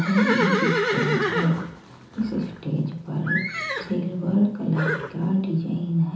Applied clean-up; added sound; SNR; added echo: none; Livestock, farm animals, working animals; 4 dB; reverberation time 0.6 s.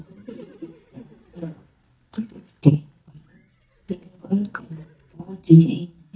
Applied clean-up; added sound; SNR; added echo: neural mask model DeepFilterNet 3.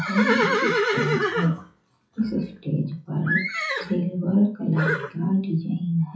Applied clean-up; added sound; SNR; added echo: classical method WPE with log-MMSE.